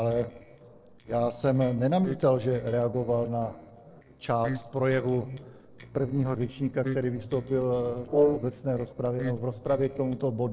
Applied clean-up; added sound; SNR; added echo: neural separator model SepFormer DNS4.